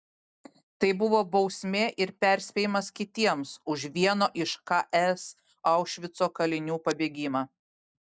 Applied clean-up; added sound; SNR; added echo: none; none; none; none.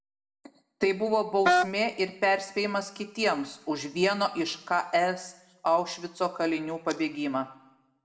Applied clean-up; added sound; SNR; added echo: none; Wind instrument, woodwind instrument; -3 dB; reverberation time 0.7 s.